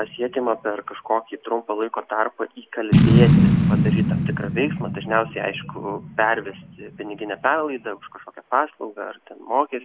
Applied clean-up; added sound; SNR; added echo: none; Boom; -3 dB; none.